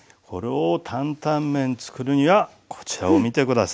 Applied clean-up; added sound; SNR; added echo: none; none; none; none.